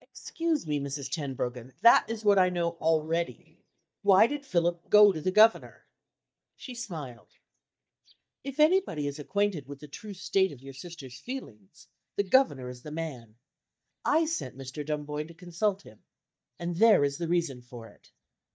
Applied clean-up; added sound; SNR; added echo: neural mask model DeepFilterNet 3.